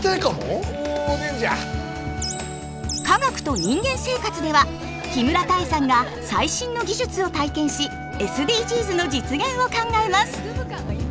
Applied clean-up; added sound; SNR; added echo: none; Wind instrument, woodwind instrument; 18 dB; none.